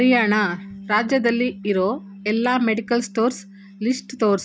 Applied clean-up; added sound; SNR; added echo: none; Bass guitar; 17 dB; none.